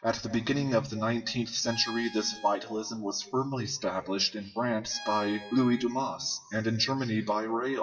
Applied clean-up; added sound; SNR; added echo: classical method WPE with log-MMSE.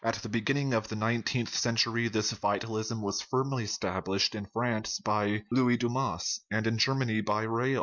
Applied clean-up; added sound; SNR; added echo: none; none; none; none.